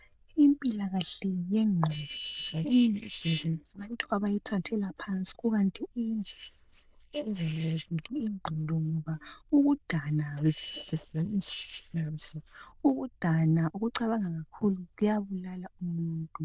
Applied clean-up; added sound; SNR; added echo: neural diffusion model UNIVERSE++.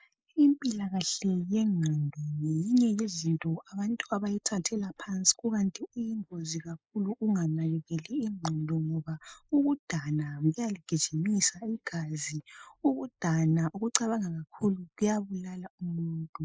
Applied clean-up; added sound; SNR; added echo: neural mask model Resemble Enhance denoiser.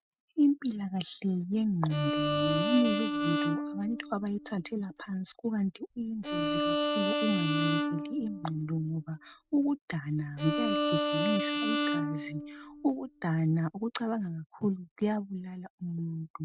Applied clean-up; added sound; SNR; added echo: neural mask model RNNoise.